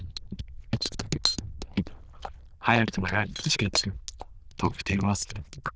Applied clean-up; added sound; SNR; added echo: neural diffusion model UNIVERSE++.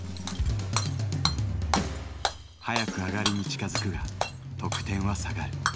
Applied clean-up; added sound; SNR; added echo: none; Shatter / Hammer; 5 dB; none.